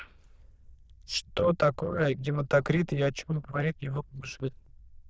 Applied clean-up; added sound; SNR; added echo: neural diffusion model UNIVERSE++.